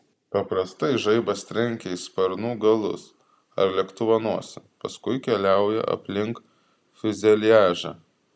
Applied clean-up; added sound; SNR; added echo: none; none; none; none.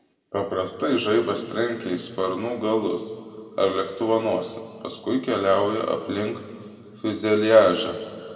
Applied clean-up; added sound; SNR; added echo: none; none; none; reverberation time 1.7 s.